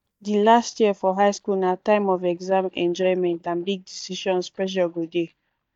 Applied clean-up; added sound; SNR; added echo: neural mask model DeepFilterNet 3.